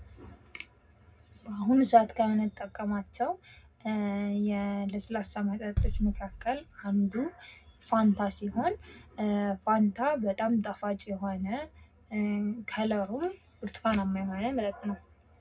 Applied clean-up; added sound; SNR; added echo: none; Bass drum; 7 dB; reverberation time 0.2 s.